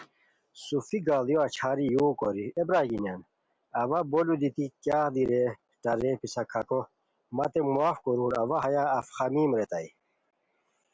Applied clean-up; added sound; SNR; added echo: none; none; none; none.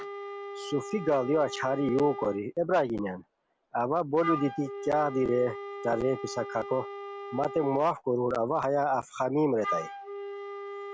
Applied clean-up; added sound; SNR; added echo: none; Wind instrument, woodwind instrument; 10 dB; none.